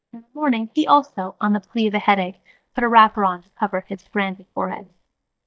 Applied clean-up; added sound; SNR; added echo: neural mask model DeepFilterNet 3.